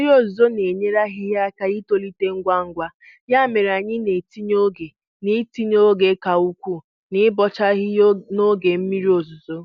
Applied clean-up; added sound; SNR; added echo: none; none; none; none.